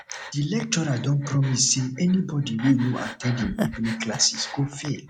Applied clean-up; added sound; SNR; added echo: none; Breathing; 13 dB; none.